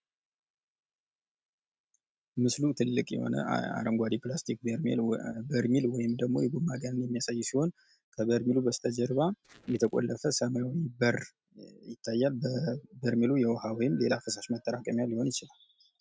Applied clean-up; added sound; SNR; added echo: neural mask model RNNoise.